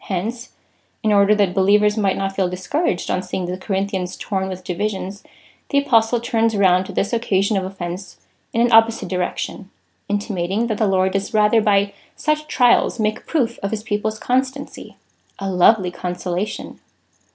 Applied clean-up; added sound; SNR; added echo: none; none; none; none.